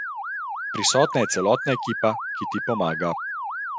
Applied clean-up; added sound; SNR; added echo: classical method Wiener filter.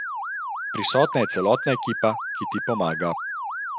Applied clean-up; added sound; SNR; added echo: none; Motor vehicle (road) / Siren; 5 dB; none.